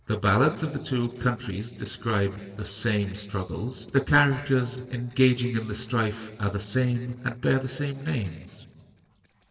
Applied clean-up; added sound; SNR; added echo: neural separator model SepFormer DNS4.